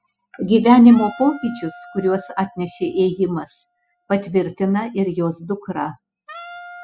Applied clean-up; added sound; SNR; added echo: classical method spectral subtraction.